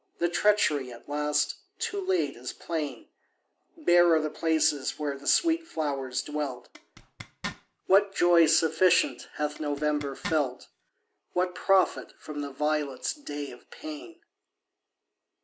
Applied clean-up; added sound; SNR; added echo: none; Zipper (clothing); 14 dB; none.